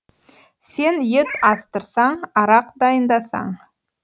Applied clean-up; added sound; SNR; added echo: none; Meow; 14 dB; none.